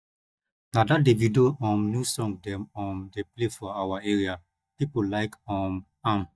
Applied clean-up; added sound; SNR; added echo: neural mask model DeepFilterNet 3.